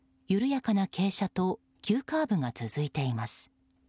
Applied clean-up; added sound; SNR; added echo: none; none; none; none.